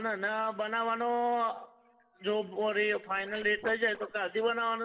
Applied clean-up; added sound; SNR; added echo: neural separator model SepFormer DNS4.